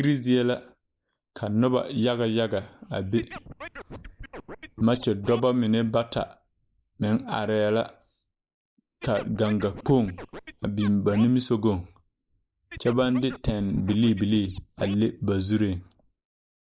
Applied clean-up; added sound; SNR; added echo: neural mask model Resemble Enhance denoiser.